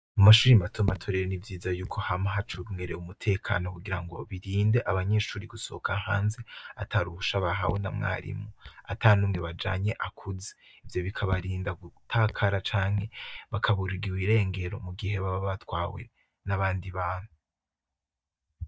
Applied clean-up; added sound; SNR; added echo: neural mask model DeepFilterNet 3.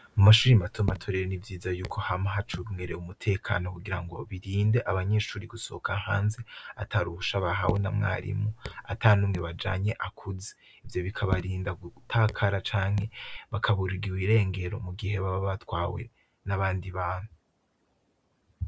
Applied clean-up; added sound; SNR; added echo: none; Raindrop / Drip; 12 dB; none.